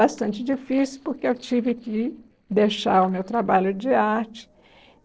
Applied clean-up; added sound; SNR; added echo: neural separator model SepFormer DNS4.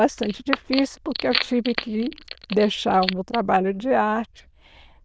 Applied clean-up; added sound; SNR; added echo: neural diffusion model UNIVERSE++.